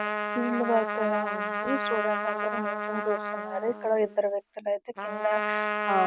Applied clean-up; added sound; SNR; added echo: none; Trumpet; 2 dB; none.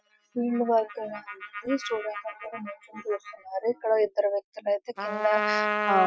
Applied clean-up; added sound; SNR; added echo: classical method Wiener filter.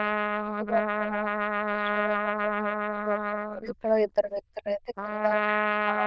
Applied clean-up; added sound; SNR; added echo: neural diffusion model UNIVERSE++.